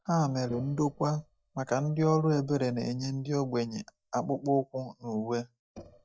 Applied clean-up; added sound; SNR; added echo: neural mask model DeepFilterNet 3.